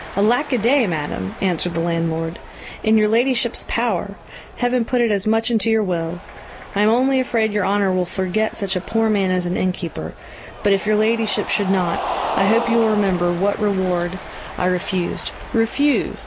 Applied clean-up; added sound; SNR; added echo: none; Cheering; 12 dB; none.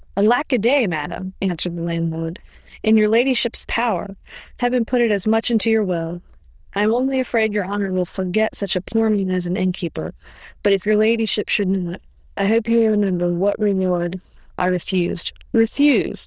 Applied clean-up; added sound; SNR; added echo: neural diffusion model UNIVERSE++.